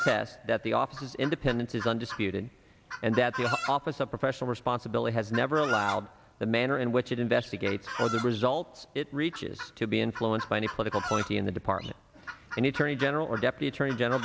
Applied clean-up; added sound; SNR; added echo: none; Chicken, rooster; 11 dB; none.